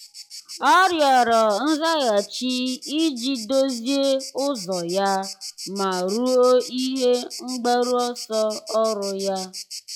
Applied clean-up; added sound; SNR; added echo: classical method log-MMSE.